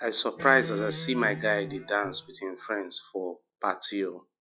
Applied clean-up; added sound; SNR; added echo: classical method log-MMSE.